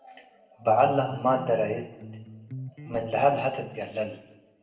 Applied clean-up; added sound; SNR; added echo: none; Electric guitar; 13 dB; reverberation time 0.9 s.